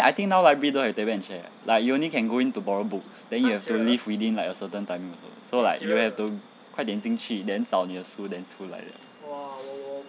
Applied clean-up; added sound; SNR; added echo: none; none; none; none.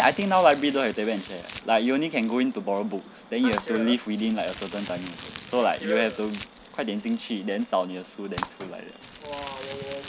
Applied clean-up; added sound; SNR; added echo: none; Crumpling, crinkling; 16 dB; none.